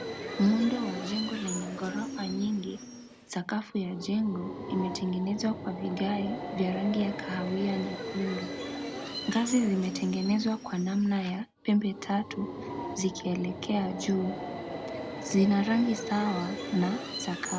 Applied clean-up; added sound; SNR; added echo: none; Subway, metro, underground; 8 dB; none.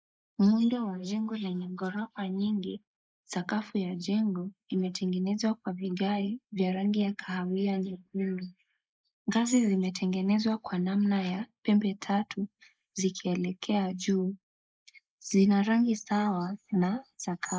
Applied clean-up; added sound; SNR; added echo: neural mask model Resemble Enhance denoiser.